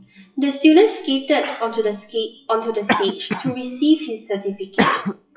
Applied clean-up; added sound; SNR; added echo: classical method WPE with log-MMSE.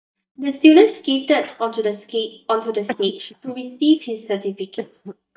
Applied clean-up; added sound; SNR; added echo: neural mask model DeepFilterNet 3.